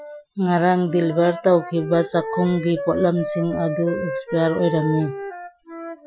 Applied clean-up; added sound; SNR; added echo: classical method Wiener filter.